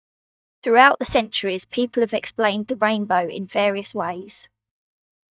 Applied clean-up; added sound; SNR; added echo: neural mask model DeepFilterNet 3.